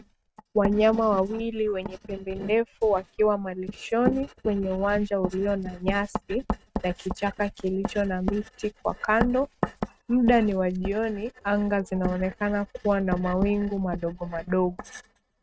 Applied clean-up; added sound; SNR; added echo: neural mask model RNNoise.